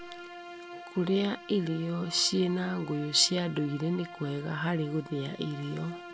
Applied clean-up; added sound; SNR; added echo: none; Bowed string instrument; 15 dB; none.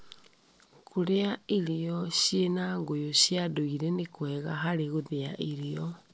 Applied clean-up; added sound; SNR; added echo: none; none; none; none.